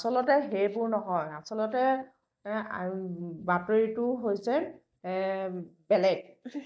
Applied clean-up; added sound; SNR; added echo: neural mask model DeepFilterNet 3.